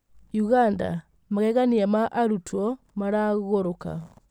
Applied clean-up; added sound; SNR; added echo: none; none; none; none.